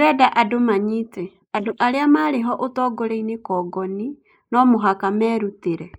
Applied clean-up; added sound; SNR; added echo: neural mask model Resemble Enhance denoiser.